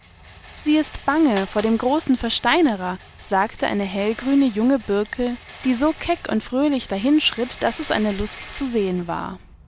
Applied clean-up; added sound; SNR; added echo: none; Rattle; 19 dB; none.